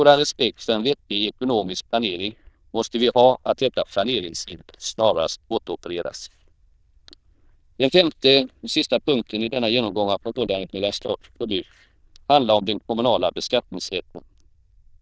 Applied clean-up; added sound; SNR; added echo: neural diffusion model UNIVERSE++.